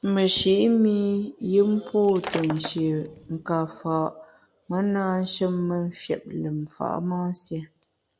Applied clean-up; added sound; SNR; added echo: none; Shatter; 12 dB; none.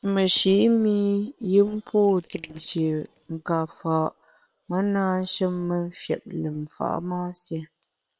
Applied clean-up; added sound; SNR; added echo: neural separator model SepFormer WHAM!.